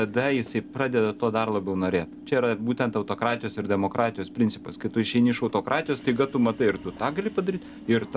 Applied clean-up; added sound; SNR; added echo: none; Subway, metro, underground / Train; 17 dB; none.